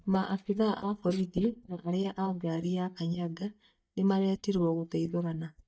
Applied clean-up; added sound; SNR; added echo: neural mask model DeepFilterNet 3.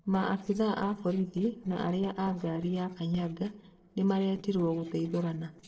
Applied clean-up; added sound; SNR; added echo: neural separator model SepFormer DNS4.